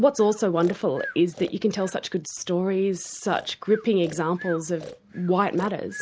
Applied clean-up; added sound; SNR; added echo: none; Breathing; 18 dB; none.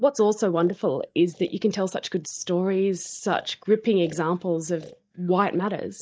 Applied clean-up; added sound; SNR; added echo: neural mask model DeepFilterNet 3.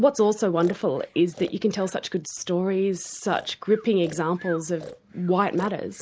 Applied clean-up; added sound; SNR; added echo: neural mask model Resemble Enhance denoiser.